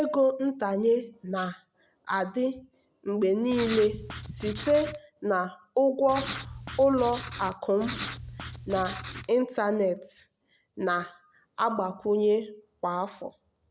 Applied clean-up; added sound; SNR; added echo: none; Writing; 10 dB; none.